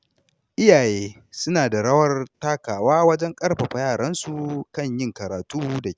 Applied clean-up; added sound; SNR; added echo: none; none; none; none.